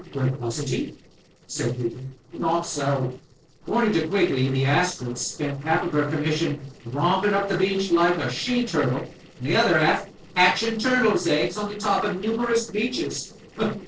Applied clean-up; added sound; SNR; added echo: neural separator model SepFormer DNS4.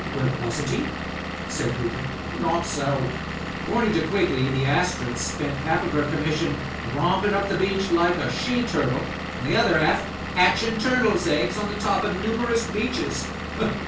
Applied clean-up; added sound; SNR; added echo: none; Engine / Vehicle; 6 dB; reverberation time 0.3 s.